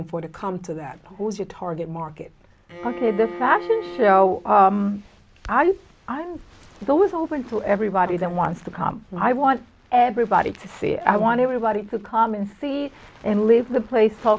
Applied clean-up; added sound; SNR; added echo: none; Bowed string instrument; 14 dB; none.